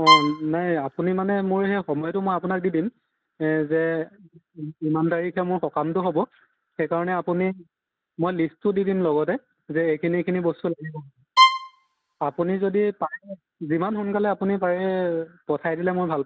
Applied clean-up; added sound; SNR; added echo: none; Bowed string instrument; -3 dB; none.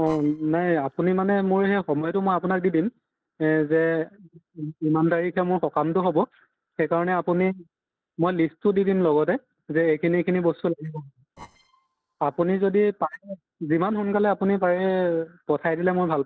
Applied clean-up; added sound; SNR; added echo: neural separator model SepFormer DNS4.